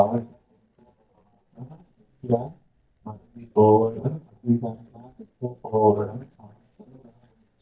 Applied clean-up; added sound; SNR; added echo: neural mask model DeepFilterNet 3.